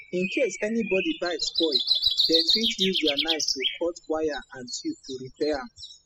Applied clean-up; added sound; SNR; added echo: classical method spectral subtraction.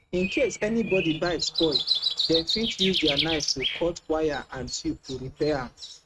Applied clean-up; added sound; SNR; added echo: neural mask model RNNoise.